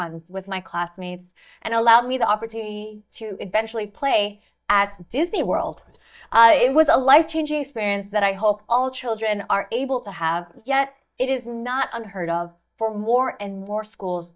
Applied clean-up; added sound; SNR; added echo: neural mask model DeepFilterNet 3.